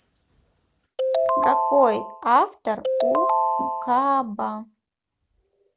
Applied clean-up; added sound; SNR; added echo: none; Ringtone; -2 dB; none.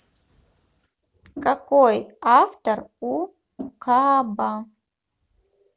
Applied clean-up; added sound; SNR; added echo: none; none; none; none.